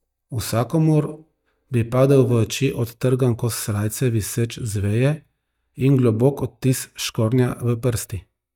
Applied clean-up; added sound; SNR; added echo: neural mask model DeepFilterNet 3.